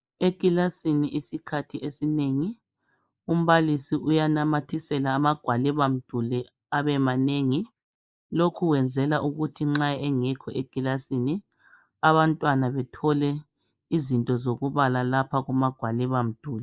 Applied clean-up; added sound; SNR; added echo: neural mask model Resemble Enhance denoiser.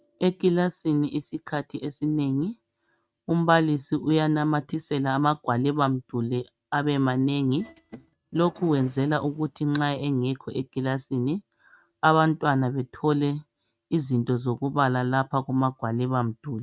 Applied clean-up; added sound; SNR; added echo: neural mask model RNNoise.